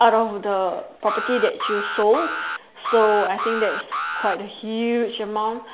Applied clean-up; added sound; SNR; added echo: none; Alarm; 5 dB; none.